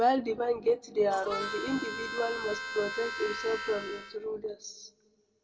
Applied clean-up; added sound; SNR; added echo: none; Harmonica; 7 dB; reverberation time 1.6 s.